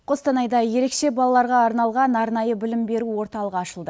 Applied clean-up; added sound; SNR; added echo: none; none; none; none.